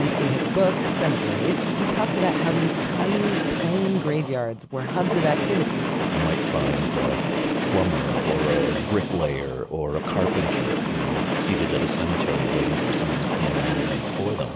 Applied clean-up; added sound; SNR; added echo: none; Train; -2 dB; none.